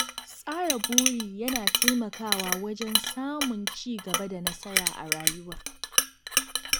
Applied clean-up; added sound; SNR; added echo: none; Chink, clink; -4 dB; none.